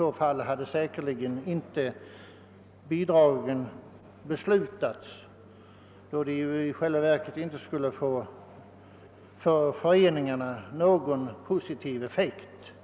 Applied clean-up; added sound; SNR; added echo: none; none; none; none.